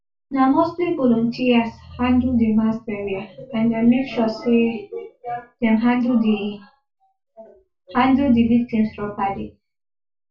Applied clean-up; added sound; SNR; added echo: none; none; none; reverberation time 0.2 s.